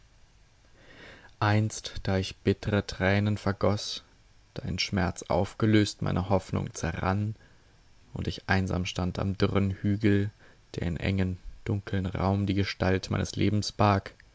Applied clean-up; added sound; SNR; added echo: none; none; none; none.